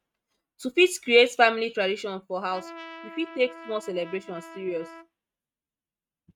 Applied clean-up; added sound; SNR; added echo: neural mask model RNNoise.